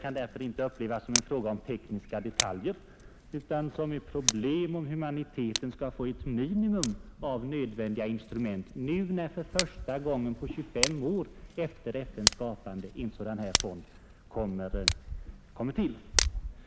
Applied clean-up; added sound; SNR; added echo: none; Tick; 3 dB; none.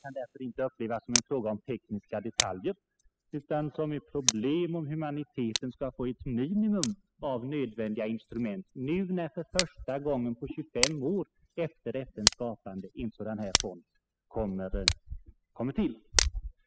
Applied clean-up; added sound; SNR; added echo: classical method spectral subtraction.